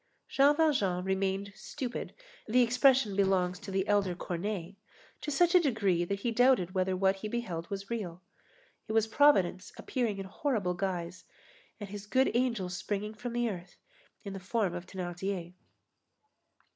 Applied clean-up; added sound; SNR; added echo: none; Fart; 18 dB; none.